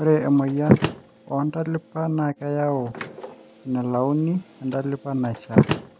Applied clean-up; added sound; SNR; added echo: none; Slam; 3 dB; none.